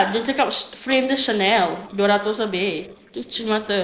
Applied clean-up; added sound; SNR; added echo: neural separator model SepFormer DNS4.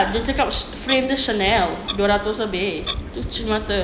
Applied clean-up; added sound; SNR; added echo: none; Clock; 14 dB; none.